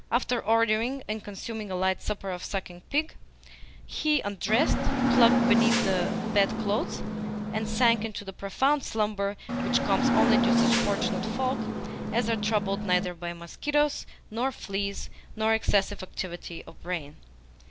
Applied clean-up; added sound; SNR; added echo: none; Hiss / Bus / Engine; -2 dB; none.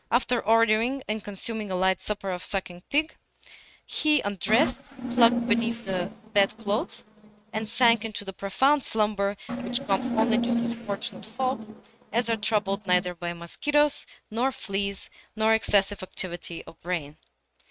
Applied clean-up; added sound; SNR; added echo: neural mask model RNNoise.